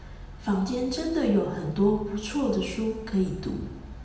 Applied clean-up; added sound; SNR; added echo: none; none; none; reverberation time 0.8 s.